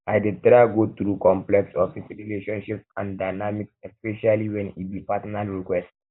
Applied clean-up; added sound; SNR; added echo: neural mask model Resemble Enhance denoiser.